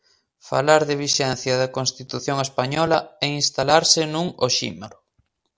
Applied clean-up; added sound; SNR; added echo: none; none; none; none.